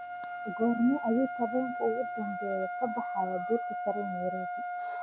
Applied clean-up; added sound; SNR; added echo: none; Trumpet; 4 dB; none.